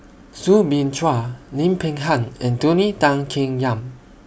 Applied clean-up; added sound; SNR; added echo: none; none; none; none.